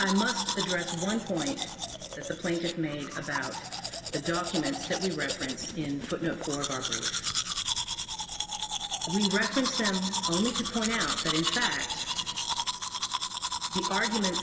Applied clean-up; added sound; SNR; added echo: none; Domestic sounds, home sounds; 1 dB; reverberation time 2.2 s.